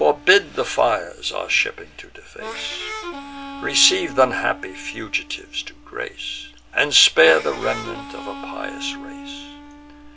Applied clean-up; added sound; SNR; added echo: none; Harmonica; 14 dB; none.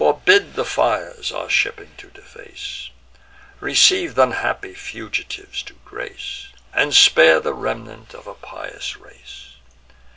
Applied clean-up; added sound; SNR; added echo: none; none; none; none.